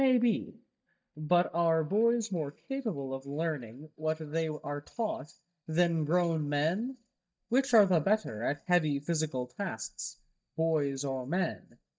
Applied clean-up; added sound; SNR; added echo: neural mask model DeepFilterNet 3.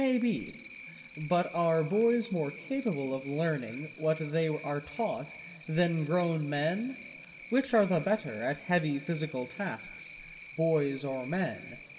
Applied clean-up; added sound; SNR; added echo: none; Cricket; 11 dB; reverberation time 1.9 s.